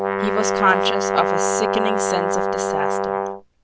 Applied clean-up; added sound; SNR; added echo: none; Brass instrument; -4 dB; none.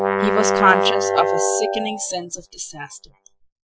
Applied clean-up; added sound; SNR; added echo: classical method Wiener filter.